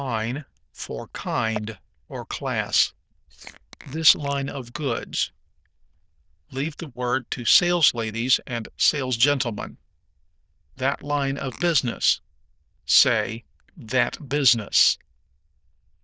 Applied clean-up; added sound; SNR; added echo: neural diffusion model UNIVERSE++.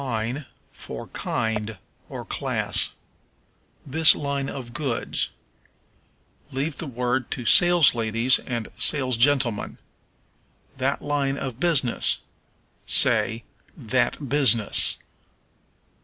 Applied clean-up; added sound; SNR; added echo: none; none; none; none.